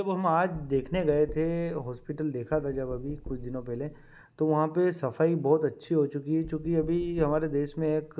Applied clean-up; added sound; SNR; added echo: none; Knock; 15 dB; none.